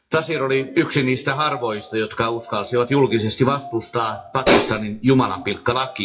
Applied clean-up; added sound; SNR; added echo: classical method WPE with log-MMSE.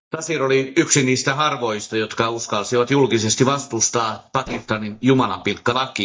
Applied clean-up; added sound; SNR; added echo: neural mask model DeepFilterNet 3.